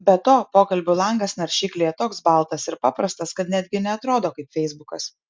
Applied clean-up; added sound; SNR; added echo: none; none; none; none.